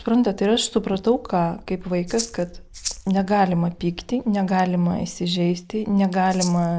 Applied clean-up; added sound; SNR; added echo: neural mask model Resemble Enhance denoiser.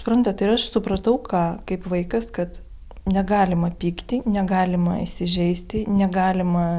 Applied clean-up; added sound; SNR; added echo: none; none; none; none.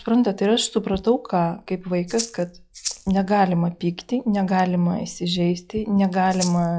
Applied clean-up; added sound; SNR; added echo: classical method log-MMSE.